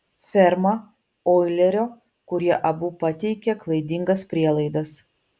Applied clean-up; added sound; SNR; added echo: none; none; none; none.